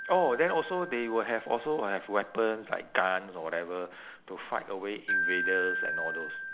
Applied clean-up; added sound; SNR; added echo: none; Wind chime; 6 dB; none.